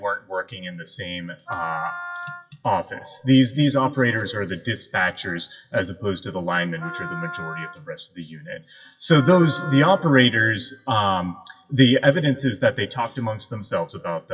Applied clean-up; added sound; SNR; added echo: classical method WPE with log-MMSE.